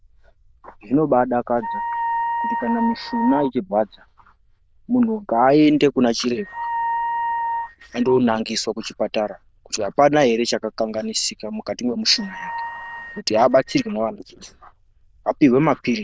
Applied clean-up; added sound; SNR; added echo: neural diffusion model UNIVERSE++.